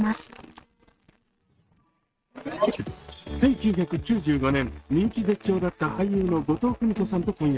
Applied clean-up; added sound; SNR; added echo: neural mask model RNNoise.